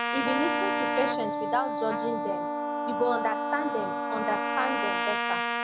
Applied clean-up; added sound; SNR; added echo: none; Wind instrument, woodwind instrument + Trumpet; -3 dB; none.